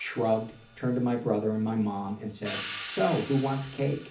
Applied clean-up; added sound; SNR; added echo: none; Hi-hat; 12 dB; reverberation time 0.4 s.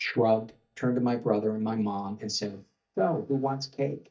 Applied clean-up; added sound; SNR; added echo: neural mask model DeepFilterNet 3.